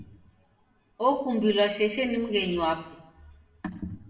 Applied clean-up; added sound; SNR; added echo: none; none; none; reverberation time 0.7 s.